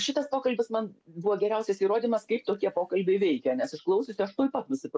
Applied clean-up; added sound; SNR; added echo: none; none; none; none.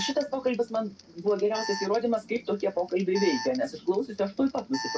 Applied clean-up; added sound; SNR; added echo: none; Alarm; 12 dB; reverberation time 0.2 s.